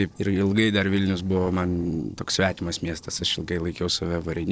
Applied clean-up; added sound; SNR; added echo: neural separator model SepFormer DNS4.